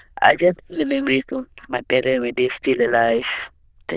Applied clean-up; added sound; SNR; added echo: neural diffusion model UNIVERSE++.